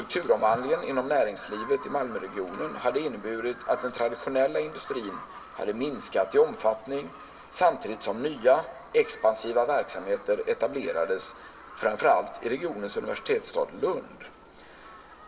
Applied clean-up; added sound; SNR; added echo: none; Bird vocalization, bird call, bird song; 17 dB; reverberation time 0.5 s.